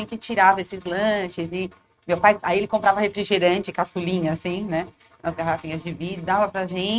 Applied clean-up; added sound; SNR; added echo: neural mask model RNNoise.